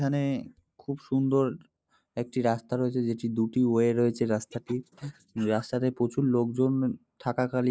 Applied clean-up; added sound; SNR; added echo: neural mask model Resemble Enhance denoiser.